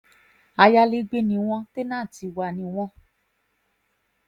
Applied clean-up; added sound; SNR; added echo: none; none; none; none.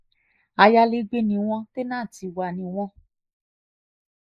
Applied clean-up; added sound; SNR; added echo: neural mask model Resemble Enhance denoiser.